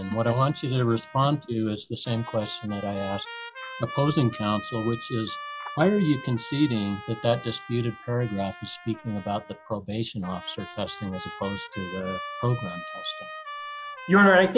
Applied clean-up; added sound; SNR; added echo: classical method log-MMSE.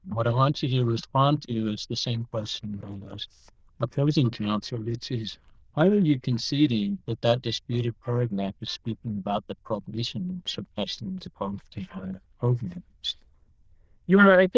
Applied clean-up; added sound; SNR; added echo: neural diffusion model UNIVERSE++.